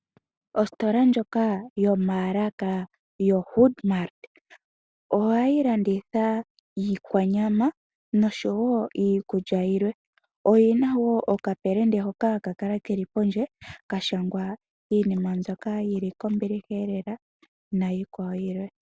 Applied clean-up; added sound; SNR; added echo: none; none; none; none.